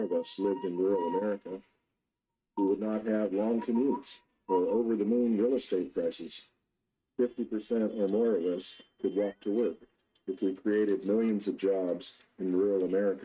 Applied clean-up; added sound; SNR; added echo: neural mask model RNNoise.